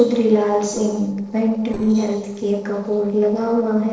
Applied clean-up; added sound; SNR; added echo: neural separator model SepFormer DNS4.